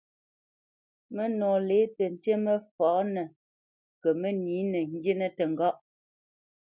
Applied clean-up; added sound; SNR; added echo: none; none; none; none.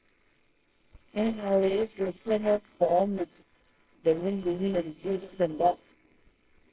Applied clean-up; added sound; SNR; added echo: neural separator model SepFormer WHAMR!.